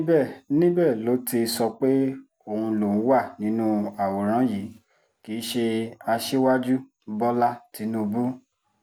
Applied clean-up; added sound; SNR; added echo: none; none; none; none.